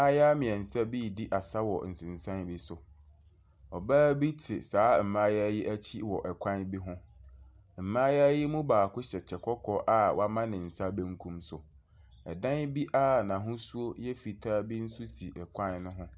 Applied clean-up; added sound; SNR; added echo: none; none; none; none.